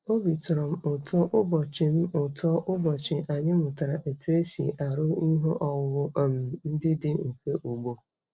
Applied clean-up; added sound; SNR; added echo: neural separator model SepFormer DNS4.